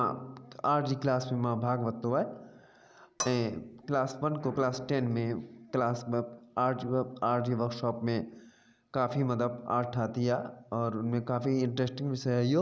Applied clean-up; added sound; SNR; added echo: none; Cutlery, silverware / Dishes, pots, and pans; 9 dB; none.